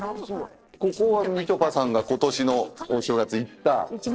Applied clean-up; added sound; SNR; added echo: neural separator model SepFormer DNS4.